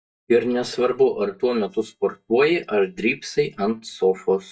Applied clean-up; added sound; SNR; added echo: neural mask model DeepFilterNet 3.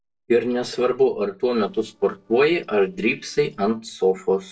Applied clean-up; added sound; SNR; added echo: neural separator model SepFormer DNS4.